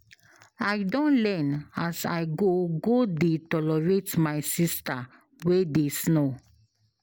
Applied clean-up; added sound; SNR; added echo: none; none; none; none.